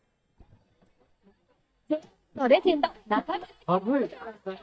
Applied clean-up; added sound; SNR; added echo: neural mask model DeepFilterNet 3.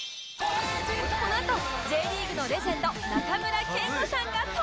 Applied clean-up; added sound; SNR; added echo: none; Whoosh, swoosh, swish + Wind instrument, woodwind instrument; 8 dB; none.